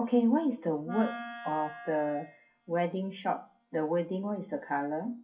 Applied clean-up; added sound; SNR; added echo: classical method WPE with log-MMSE.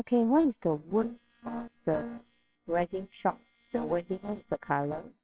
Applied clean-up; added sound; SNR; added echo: neural separator model SepFormer WHAMR!.